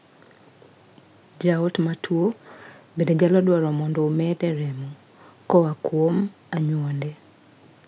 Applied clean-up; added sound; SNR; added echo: none; none; none; none.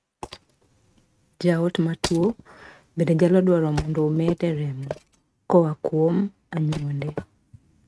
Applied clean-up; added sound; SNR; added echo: neural mask model RNNoise.